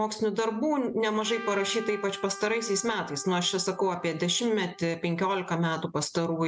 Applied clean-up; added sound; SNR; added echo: none; Trumpet; 17 dB; none.